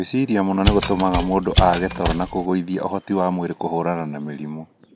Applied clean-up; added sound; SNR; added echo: none; Mechanisms; 1 dB; none.